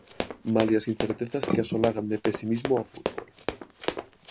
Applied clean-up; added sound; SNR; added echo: none; Run; 5 dB; none.